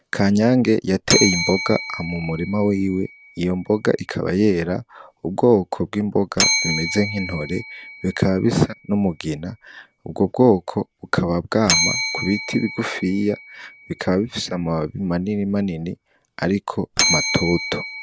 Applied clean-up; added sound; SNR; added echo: none; Bell; 7 dB; none.